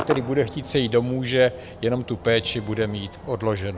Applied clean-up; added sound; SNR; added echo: none; Crowd / Cheering / Fireworks; 14 dB; none.